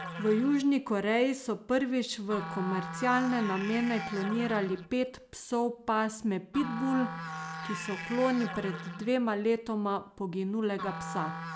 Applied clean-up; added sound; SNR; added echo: none; Musical instrument; 10 dB; none.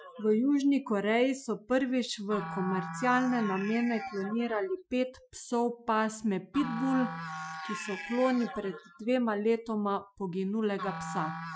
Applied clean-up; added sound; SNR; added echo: classical method Wiener filter.